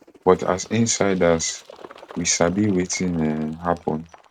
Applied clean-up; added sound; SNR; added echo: neural mask model RNNoise.